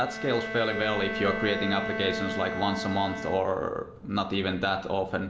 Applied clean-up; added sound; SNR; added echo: none; Bowed string instrument; 7 dB; reverberation time 1.6 s.